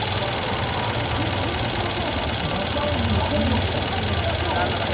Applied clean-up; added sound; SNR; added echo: none; Idling; -5 dB; reverberation time 0.5 s.